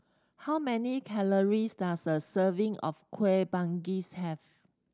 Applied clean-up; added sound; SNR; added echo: none; none; none; none.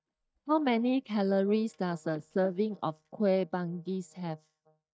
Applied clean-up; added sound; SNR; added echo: neural mask model DeepFilterNet 3.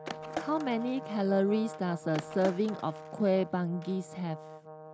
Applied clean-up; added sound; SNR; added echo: none; Skateboard + Brass instrument; 11 dB; none.